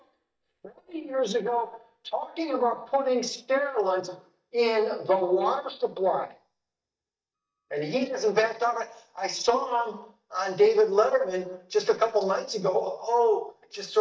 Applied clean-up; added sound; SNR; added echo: neural mask model DeepFilterNet 3.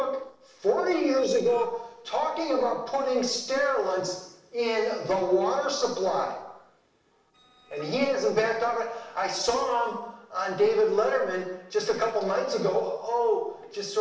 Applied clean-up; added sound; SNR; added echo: neural separator model SepFormer DNS4.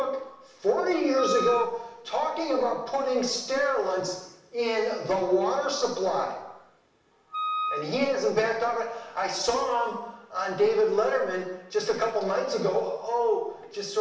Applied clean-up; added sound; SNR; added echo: none; Wind instrument, woodwind instrument; 5 dB; reverberation time 0.9 s.